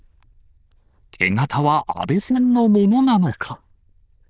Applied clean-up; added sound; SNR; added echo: neural diffusion model UNIVERSE++.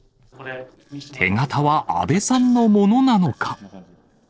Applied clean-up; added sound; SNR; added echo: neural separator model SepFormer DNS4.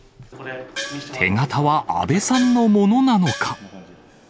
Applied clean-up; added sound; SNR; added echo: none; Gong; 14 dB; none.